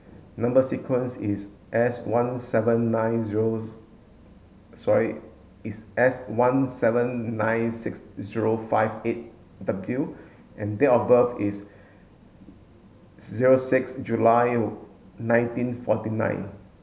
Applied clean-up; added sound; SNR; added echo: none; none; none; none.